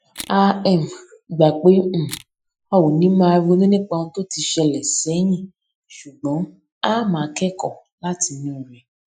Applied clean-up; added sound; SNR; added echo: classical method Wiener filter.